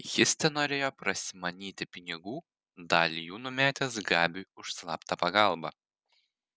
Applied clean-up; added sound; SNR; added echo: none; none; none; none.